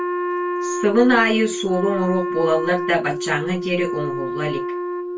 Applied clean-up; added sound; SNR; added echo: none; Wind instrument, woodwind instrument; 4 dB; reverberation time 0.1 s.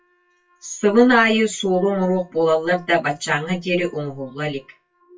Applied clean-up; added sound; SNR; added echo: classical method WPE with log-MMSE.